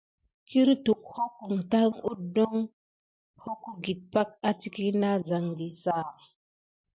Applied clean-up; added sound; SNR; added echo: none; none; none; none.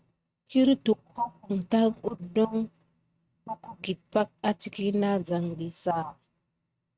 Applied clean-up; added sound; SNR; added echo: neural mask model RNNoise.